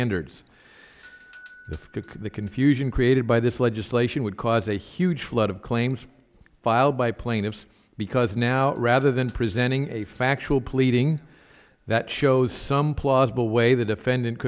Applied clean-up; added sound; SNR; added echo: none; Doorbell; 17 dB; none.